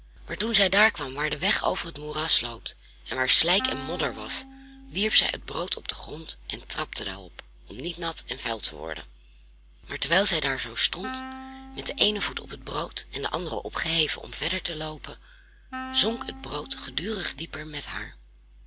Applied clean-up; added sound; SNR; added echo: none; Wind instrument, woodwind instrument; 16 dB; none.